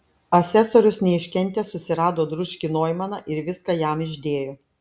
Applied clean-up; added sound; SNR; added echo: none; none; none; none.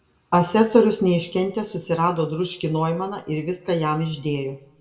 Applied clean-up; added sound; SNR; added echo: none; none; none; reverberation time 0.6 s.